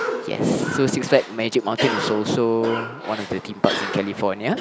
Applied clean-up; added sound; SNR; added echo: none; Cough; 7 dB; none.